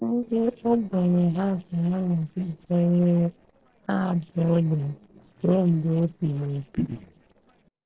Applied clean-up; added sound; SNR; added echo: neural separator model SepFormer DNS4.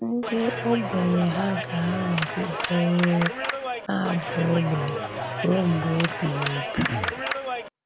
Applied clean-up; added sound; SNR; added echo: none; Clapping + Cough; 4 dB; none.